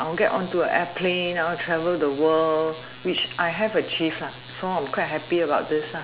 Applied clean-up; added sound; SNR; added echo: none; none; none; none.